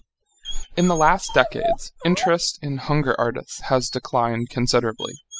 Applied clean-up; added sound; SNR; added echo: classical method spectral subtraction.